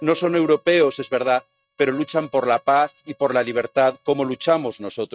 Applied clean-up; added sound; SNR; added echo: neural mask model RNNoise.